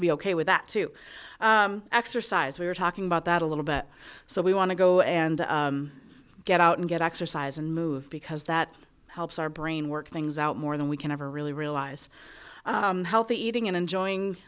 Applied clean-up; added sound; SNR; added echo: none; none; none; none.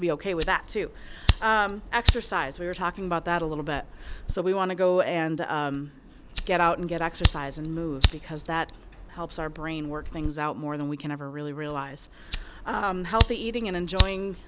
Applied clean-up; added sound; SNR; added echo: none; Fire; 3 dB; none.